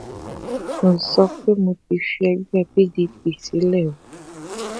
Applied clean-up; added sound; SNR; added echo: none; Zipper (clothing); 14 dB; none.